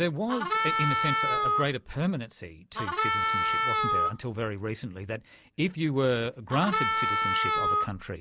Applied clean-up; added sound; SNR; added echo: none; Harmonica; -4 dB; none.